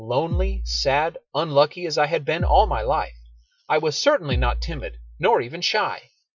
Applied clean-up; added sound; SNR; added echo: classical method Wiener filter.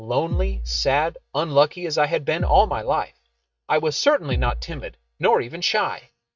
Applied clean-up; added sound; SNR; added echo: neural mask model RNNoise.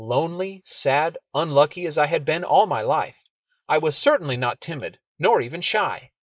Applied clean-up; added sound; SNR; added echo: neural mask model Resemble Enhance denoiser.